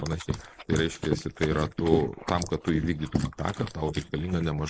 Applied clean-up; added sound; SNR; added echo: neural mask model Resemble Enhance denoiser.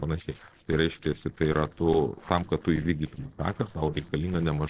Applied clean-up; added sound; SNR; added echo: neural separator model SepFormer DNS4.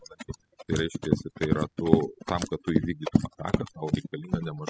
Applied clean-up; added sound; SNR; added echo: classical method spectral subtraction.